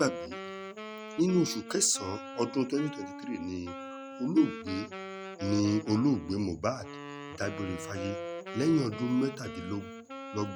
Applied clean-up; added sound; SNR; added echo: none; Wind instrument, woodwind instrument; 10 dB; none.